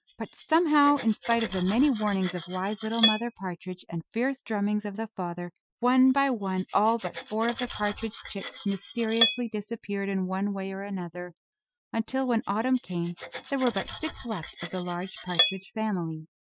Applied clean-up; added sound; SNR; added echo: classical method Wiener filter.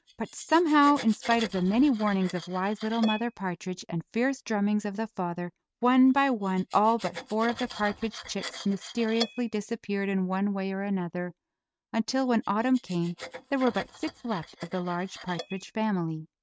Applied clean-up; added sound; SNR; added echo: neural mask model RNNoise.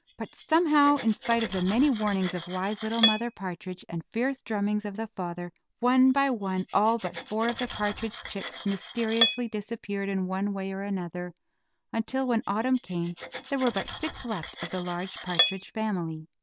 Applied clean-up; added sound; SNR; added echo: none; Cutlery, silverware; 6 dB; none.